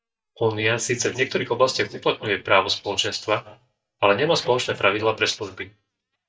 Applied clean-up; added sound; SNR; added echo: neural mask model DeepFilterNet 3.